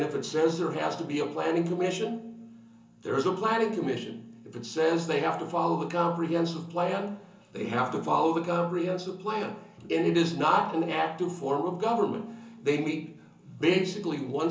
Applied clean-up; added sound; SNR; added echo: none; none; none; reverberation time 0.8 s.